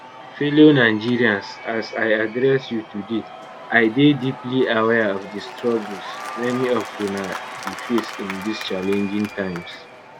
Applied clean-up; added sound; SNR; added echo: none; Applause / Crowd / Cheering; 14 dB; none.